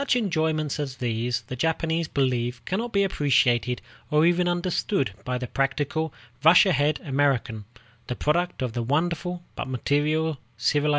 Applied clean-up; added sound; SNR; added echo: none; none; none; none.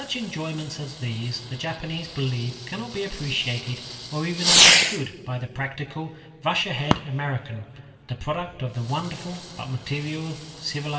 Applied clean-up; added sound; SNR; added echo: none; Fireworks; -2 dB; reverberation time 2.2 s.